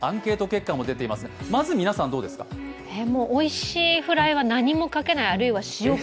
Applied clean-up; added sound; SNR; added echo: none; none; none; none.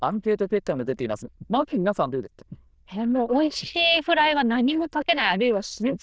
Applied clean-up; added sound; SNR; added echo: neural diffusion model UNIVERSE++.